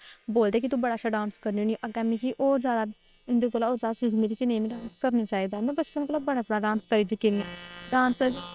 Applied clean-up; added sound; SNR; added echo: neural separator model SepFormer WHAM!.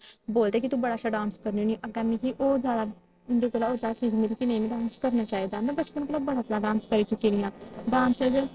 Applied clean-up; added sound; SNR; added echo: neural separator model SepFormer DNS4.